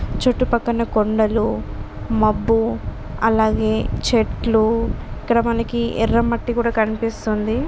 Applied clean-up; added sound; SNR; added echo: none; none; none; none.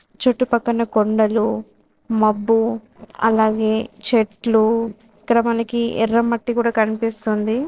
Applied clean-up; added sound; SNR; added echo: neural separator model SepFormer DNS4.